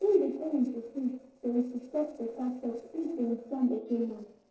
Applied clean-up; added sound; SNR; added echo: neural separator model SepFormer DNS4.